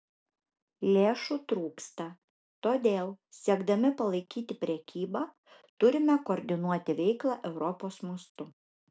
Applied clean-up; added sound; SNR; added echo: none; none; none; none.